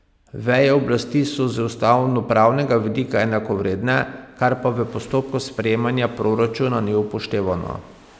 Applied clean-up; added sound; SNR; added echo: none; none; none; none.